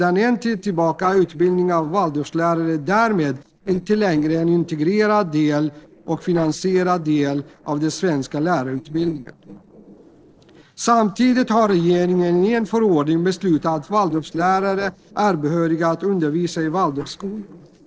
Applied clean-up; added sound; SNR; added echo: neural separator model SepFormer DNS4.